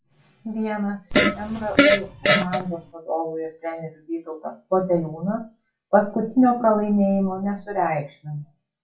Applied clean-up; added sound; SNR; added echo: classical method WPE with log-MMSE.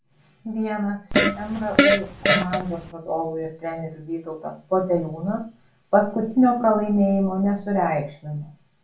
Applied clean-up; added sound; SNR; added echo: none; Fart; -3 dB; reverberation time 0.3 s.